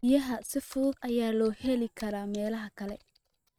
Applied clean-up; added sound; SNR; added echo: neural mask model RNNoise.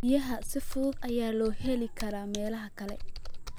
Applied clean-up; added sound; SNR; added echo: none; Computer keyboard; 3 dB; none.